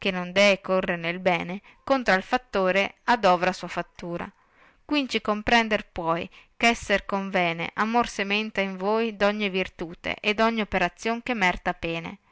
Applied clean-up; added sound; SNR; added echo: none; none; none; none.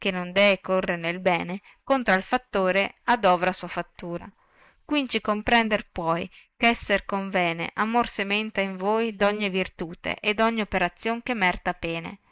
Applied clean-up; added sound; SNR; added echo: neural mask model Resemble Enhance denoiser.